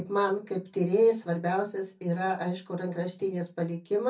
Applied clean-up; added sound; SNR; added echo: none; none; none; reverberation time 0.3 s.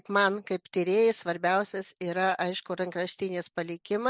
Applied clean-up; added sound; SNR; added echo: none; none; none; none.